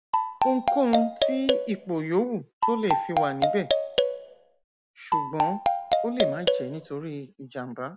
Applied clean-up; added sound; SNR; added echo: none; Marimba, xylophone; -4 dB; none.